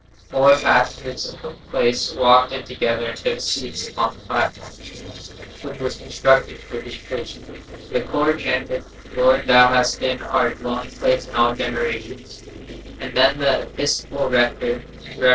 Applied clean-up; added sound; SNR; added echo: neural separator model SepFormer DNS4.